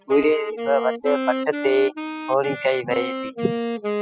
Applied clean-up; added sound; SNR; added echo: classical method spectral subtraction.